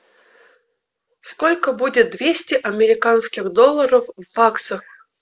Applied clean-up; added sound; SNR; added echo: none; none; none; none.